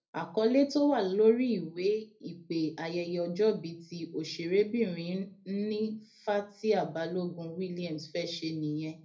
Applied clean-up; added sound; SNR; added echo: none; none; none; reverberation time 0.3 s.